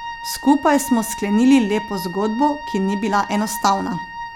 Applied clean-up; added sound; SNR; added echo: none; Wind instrument, woodwind instrument; 12 dB; none.